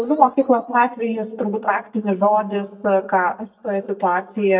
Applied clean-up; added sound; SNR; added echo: neural mask model DeepFilterNet 3.